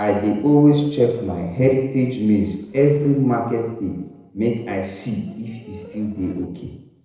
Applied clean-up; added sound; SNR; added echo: neural separator model SepFormer DNS4.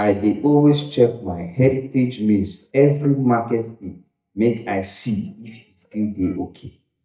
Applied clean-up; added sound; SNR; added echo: neural mask model DeepFilterNet 3.